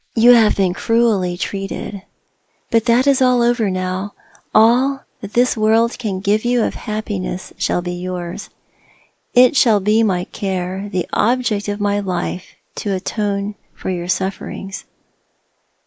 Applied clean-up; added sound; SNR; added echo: neural mask model Resemble Enhance denoiser.